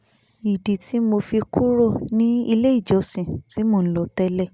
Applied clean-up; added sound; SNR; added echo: none; none; none; none.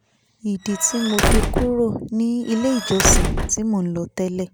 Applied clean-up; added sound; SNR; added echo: none; Squeak / Slam / Wood; -1 dB; none.